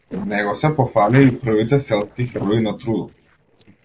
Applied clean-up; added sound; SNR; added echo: neural separator model SepFormer DNS4.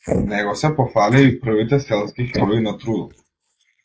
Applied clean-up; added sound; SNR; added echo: neural mask model Resemble Enhance denoiser.